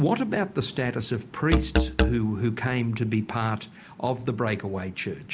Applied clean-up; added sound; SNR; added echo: none; Musical instrument; -1 dB; none.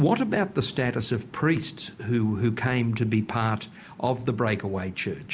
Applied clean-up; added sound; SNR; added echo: none; none; none; none.